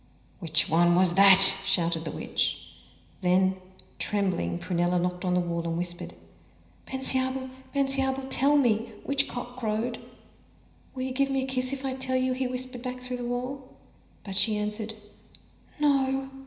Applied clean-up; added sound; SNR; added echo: none; none; none; reverberation time 0.9 s.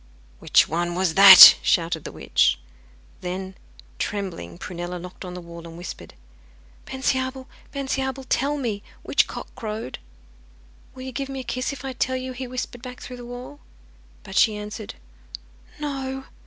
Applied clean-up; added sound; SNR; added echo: none; none; none; none.